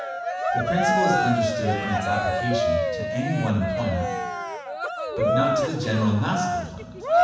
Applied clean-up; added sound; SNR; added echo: none; Cheering; -2 dB; reverberation time 1.1 s.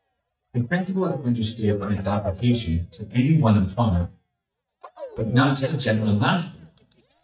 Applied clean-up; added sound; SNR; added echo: neural mask model DeepFilterNet 3.